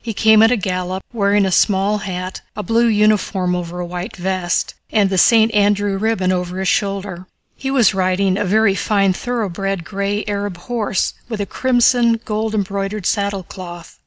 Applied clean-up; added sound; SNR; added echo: none; none; none; none.